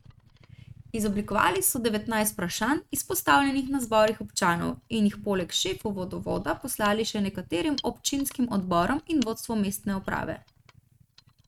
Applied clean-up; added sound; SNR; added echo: neural mask model RNNoise.